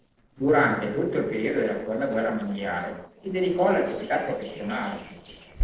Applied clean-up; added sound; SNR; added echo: neural separator model SepFormer DNS4.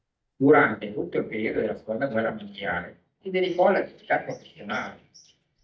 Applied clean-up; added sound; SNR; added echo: neural mask model DeepFilterNet 3.